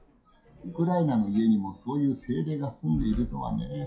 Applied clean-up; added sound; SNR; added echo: classical method WPE with log-MMSE.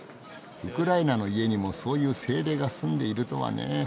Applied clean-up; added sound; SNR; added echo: none; none; none; none.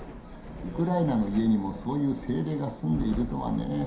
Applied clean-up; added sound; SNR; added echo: none; Thunder / Rain; 12 dB; reverberation time 0.5 s.